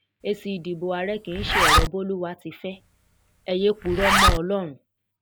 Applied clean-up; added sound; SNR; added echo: none; Zipper (clothing); -2 dB; none.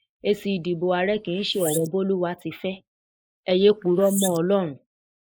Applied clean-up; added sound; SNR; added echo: neural mask model Resemble Enhance denoiser.